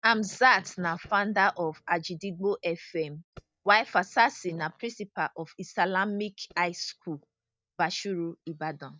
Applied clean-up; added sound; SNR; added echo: neural mask model DeepFilterNet 3.